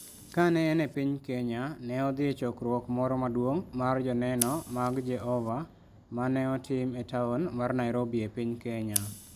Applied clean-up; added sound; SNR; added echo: none; Scissors; 15 dB; none.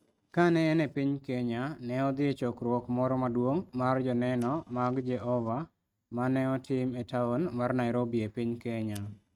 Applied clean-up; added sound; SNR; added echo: neural mask model RNNoise.